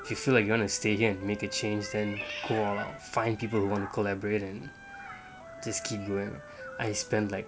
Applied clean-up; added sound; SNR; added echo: none; Wind instrument, woodwind instrument + Meow; 13 dB; none.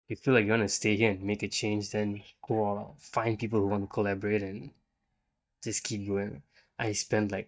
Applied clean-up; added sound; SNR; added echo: neural mask model DeepFilterNet 3.